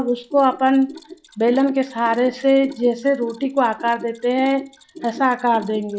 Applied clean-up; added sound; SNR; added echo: classical method log-MMSE.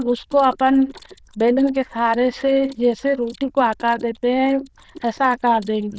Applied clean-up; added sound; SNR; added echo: neural diffusion model UNIVERSE++.